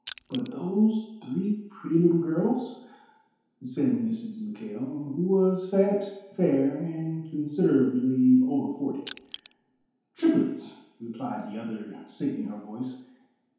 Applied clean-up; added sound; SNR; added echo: none; Crushing; 18 dB; reverberation time 0.8 s.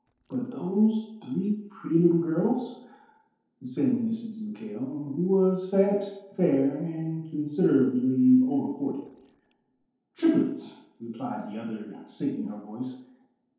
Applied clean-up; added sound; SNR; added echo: neural separator model SepFormer DNS4.